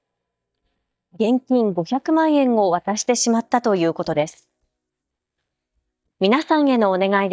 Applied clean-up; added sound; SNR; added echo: neural mask model DeepFilterNet 3.